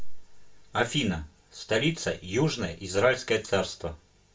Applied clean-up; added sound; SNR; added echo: none; none; none; reverberation time 0.2 s.